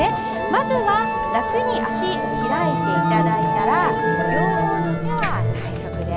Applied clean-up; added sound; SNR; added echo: none; Musical instrument; -4 dB; none.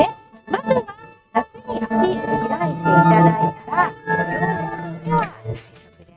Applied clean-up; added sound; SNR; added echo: neural mask model RNNoise.